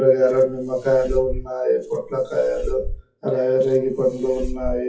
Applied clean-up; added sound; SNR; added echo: classical method WPE with log-MMSE.